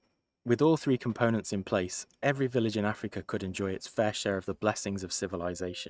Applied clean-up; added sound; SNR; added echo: neural mask model RNNoise.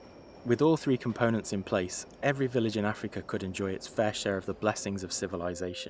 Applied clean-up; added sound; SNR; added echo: none; Subway, metro, underground; 20 dB; none.